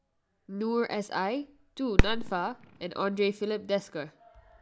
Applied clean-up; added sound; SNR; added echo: none; Fireworks; 1 dB; none.